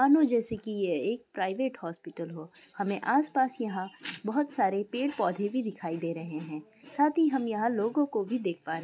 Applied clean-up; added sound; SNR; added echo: none; none; none; none.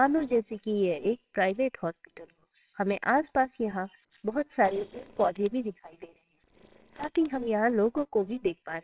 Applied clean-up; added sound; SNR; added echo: neural separator model SepFormer WHAMR!.